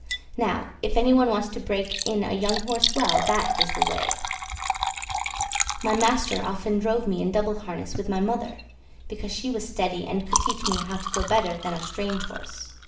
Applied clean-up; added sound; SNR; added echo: none; Liquid; 4 dB; reverberation time 0.6 s.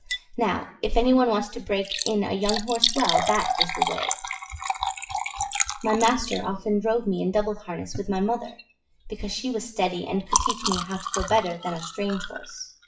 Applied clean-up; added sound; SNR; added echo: classical method WPE with log-MMSE.